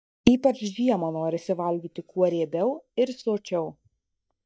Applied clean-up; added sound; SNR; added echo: neural mask model DeepFilterNet 3.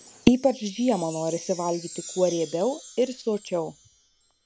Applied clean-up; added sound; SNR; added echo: none; Chime; 17 dB; none.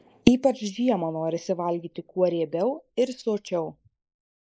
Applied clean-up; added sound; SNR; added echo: neural mask model Resemble Enhance denoiser.